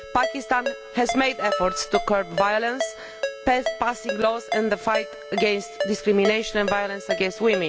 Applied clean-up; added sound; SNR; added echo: none; Ringtone + Wind instrument, woodwind instrument; 6 dB; none.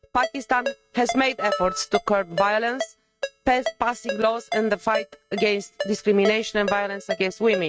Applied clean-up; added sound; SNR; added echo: neural mask model RNNoise.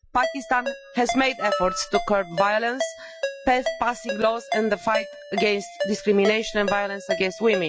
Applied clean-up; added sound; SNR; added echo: classical method Wiener filter.